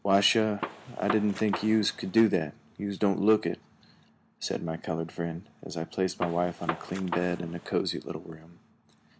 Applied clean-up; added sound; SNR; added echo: none; Gunshot, gunfire; 8 dB; none.